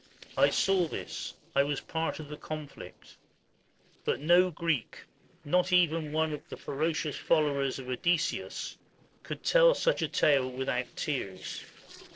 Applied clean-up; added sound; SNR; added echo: neural separator model SepFormer DNS4.